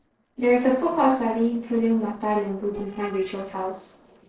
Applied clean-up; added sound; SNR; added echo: neural separator model SepFormer DNS4.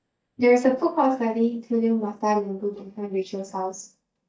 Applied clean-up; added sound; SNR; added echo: neural mask model DeepFilterNet 3.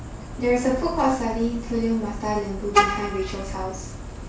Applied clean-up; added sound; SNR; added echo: none; Vehicle horn, car horn, honking; 3 dB; reverberation time 0.3 s.